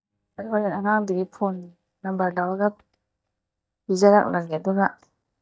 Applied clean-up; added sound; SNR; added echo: neural mask model DeepFilterNet 3.